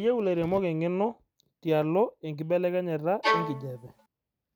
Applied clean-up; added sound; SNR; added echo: none; Bowed string instrument; 1 dB; none.